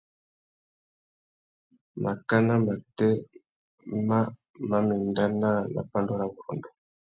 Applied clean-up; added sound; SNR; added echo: none; none; none; none.